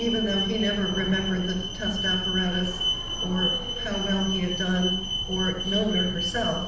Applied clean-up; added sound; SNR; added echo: none; Alarm; 2 dB; reverberation time 0.7 s.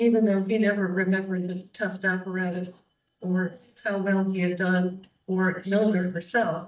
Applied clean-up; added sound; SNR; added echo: neural mask model DeepFilterNet 3.